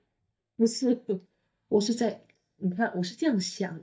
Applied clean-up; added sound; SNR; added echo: neural mask model DeepFilterNet 3.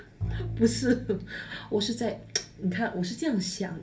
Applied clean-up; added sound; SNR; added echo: none; Bowed string instrument; 9 dB; reverberation time 0.3 s.